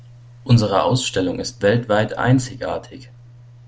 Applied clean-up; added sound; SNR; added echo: none; none; none; none.